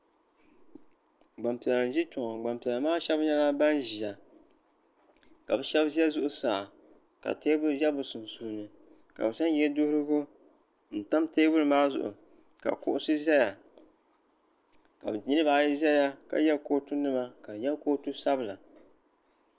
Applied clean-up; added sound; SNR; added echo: none; none; none; none.